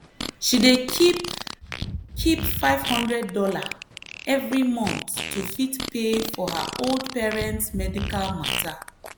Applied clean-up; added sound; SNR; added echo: none; Fart; 7 dB; none.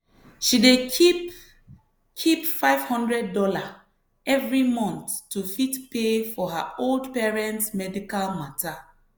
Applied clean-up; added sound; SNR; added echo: none; none; none; none.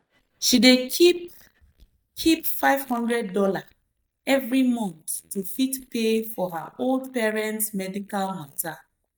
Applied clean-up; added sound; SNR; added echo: neural mask model DeepFilterNet 3.